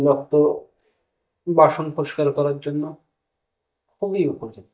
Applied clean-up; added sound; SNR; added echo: neural mask model DeepFilterNet 3.